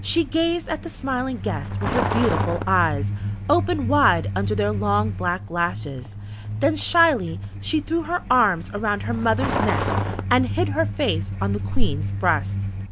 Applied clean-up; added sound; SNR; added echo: none; Truck; 4 dB; none.